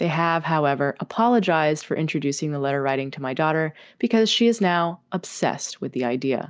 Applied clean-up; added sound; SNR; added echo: none; none; none; none.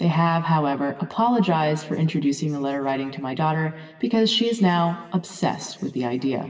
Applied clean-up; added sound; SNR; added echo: none; none; none; reverberation time 1.4 s.